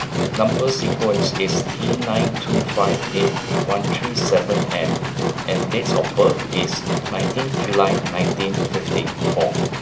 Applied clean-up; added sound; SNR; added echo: none; Engine; 0 dB; reverberation time 0.9 s.